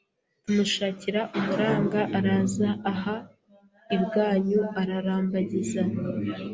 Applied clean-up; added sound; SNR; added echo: none; none; none; none.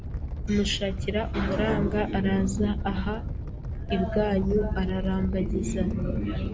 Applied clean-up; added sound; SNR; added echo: none; Animal; 4 dB; none.